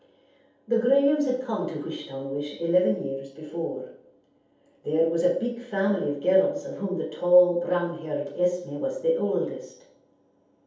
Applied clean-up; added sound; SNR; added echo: none; none; none; reverberation time 0.7 s.